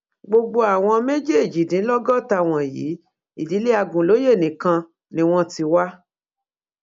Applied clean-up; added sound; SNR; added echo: none; none; none; none.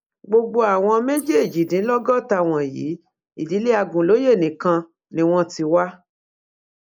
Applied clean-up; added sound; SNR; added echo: neural mask model Resemble Enhance denoiser.